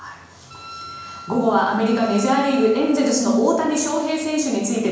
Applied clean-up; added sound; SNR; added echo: none; Wind instrument, woodwind instrument; 18 dB; reverberation time 1.0 s.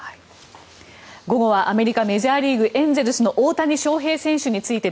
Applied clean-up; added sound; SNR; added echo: none; none; none; none.